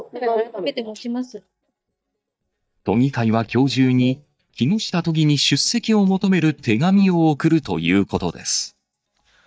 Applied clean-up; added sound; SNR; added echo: neural mask model DeepFilterNet 3.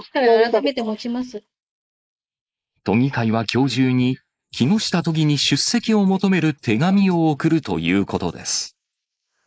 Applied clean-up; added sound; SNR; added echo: neural mask model Resemble Enhance denoiser.